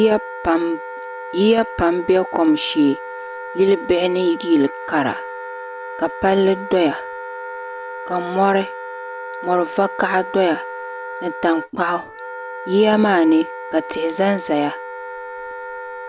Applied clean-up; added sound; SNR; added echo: none; Wind instrument, woodwind instrument; 11 dB; none.